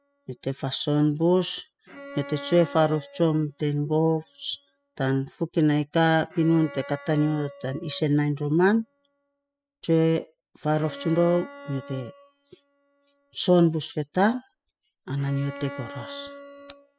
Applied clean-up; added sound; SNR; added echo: classical method spectral subtraction.